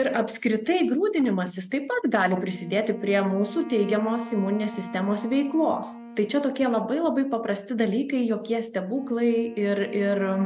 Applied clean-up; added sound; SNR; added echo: none; Wind instrument, woodwind instrument; 17 dB; none.